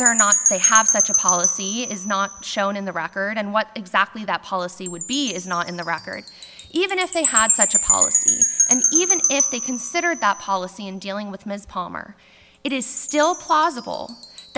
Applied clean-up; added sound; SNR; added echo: none; Wind chime; -2 dB; none.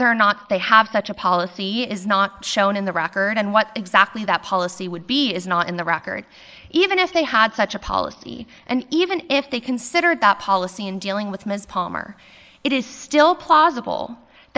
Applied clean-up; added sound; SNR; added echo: neural mask model Resemble Enhance denoiser.